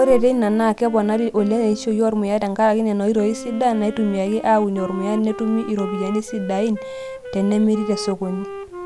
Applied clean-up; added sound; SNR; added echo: none; Wind instrument, woodwind instrument; 13 dB; none.